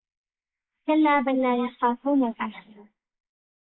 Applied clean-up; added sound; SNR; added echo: neural mask model Resemble Enhance denoiser.